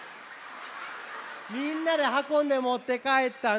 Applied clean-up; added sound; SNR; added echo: none; none; none; none.